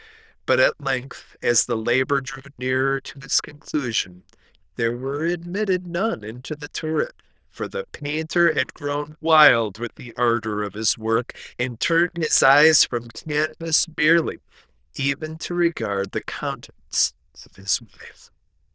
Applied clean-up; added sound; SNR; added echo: neural diffusion model UNIVERSE++.